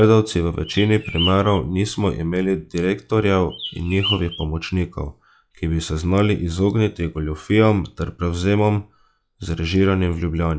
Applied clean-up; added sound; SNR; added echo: classical method log-MMSE.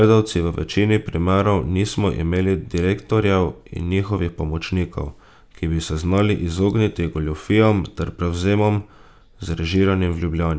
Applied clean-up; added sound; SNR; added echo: none; none; none; none.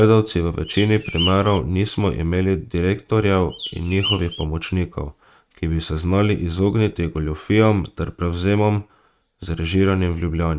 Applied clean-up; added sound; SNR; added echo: neural mask model RNNoise.